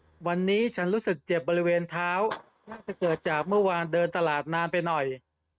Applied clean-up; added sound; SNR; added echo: neural mask model RNNoise.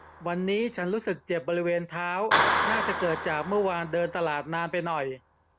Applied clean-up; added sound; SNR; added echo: none; Clapping; 3 dB; none.